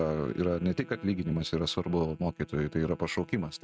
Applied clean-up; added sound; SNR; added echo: neural mask model RNNoise.